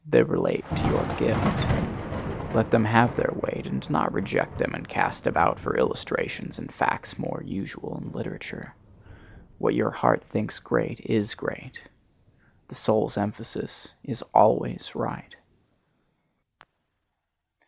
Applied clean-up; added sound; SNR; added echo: none; Thunder; 9 dB; none.